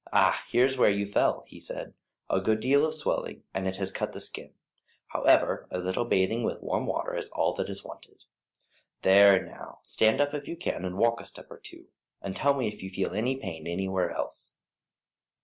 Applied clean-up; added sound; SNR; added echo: none; none; none; none.